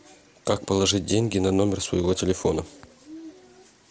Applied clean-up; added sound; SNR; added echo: none; none; none; none.